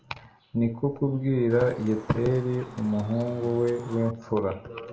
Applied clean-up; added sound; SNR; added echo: none; Chicken, rooster; 19 dB; reverberation time 0.5 s.